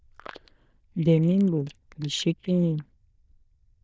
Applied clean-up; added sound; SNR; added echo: neural diffusion model UNIVERSE++.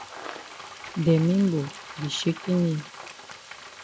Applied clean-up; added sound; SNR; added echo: none; Frying (food); 15 dB; none.